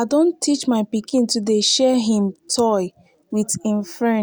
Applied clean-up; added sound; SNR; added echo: none; none; none; none.